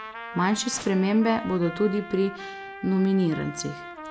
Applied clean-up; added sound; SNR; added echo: none; Trumpet + Whoosh, swoosh, swish; 13 dB; none.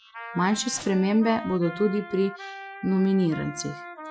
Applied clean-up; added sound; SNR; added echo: classical method Wiener filter.